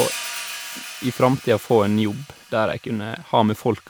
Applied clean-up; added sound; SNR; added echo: none; Hi-hat; 13 dB; none.